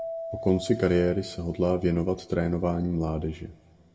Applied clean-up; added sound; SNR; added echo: none; Keyboard (musical); 15 dB; reverberation time 0.9 s.